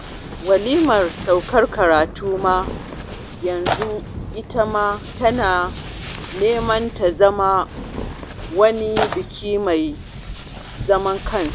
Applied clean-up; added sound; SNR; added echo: none; Tearing + Thunder; 9 dB; none.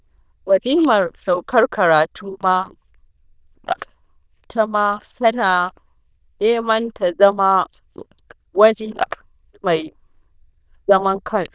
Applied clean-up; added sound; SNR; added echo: neural diffusion model UNIVERSE++.